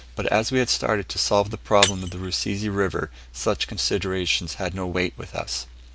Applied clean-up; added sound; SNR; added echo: none; Shatter; 8 dB; none.